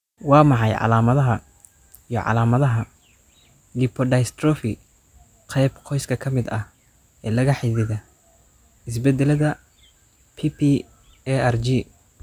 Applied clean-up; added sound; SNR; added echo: none; none; none; none.